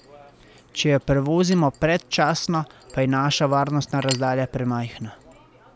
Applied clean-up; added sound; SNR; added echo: none; Chink, clink; 19 dB; none.